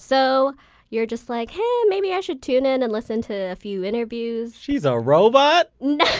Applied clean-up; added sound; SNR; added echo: none; none; none; none.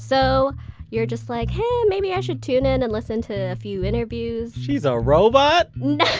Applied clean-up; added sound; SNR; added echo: none; Bass guitar; 9 dB; none.